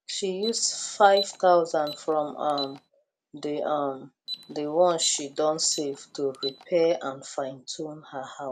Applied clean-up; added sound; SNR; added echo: none; Alarm; 14 dB; none.